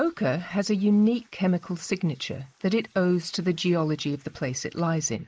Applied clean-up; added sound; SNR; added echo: neural mask model Resemble Enhance denoiser.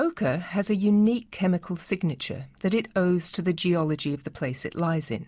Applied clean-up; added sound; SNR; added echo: none; none; none; none.